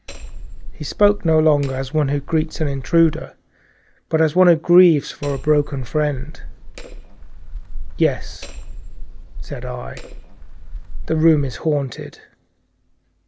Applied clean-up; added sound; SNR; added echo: none; Hammer; 6 dB; none.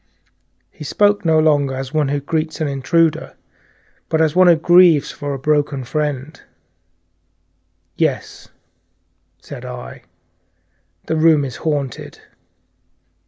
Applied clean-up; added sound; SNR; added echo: none; none; none; none.